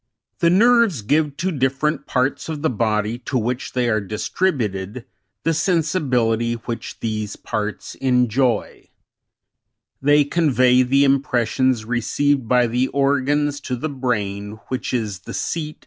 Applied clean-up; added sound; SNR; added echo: none; none; none; none.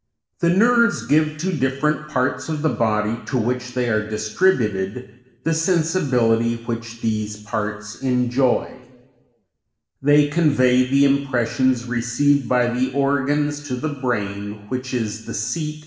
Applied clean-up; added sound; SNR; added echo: none; none; none; reverberation time 1.0 s.